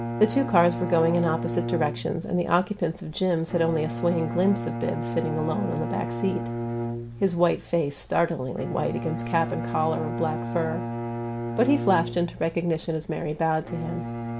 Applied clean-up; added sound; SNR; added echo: none; Bowed string instrument; 6 dB; none.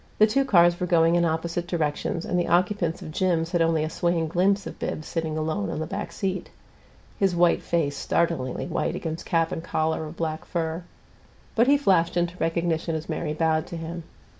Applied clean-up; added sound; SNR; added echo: none; none; none; none.